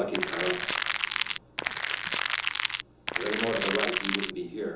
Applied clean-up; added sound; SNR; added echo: none; Crackle; -4 dB; reverberation time 0.6 s.